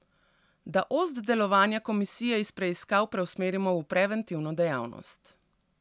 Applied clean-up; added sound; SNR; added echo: none; none; none; none.